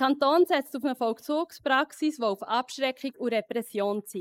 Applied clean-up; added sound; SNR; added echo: neural mask model Resemble Enhance denoiser.